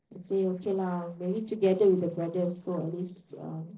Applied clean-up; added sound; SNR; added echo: neural separator model SepFormer DNS4.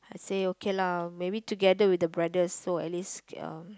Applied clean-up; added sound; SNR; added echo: none; none; none; none.